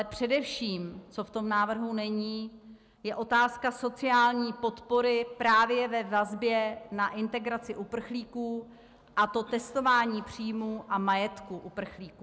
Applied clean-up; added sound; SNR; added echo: none; none; none; none.